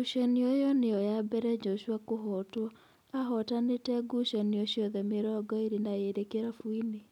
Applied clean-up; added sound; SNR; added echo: none; none; none; none.